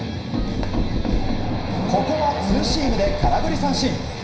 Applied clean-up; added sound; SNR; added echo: none; Knock; 3 dB; reverberation time 0.9 s.